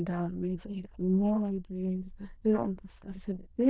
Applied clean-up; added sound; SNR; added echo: neural diffusion model UNIVERSE++.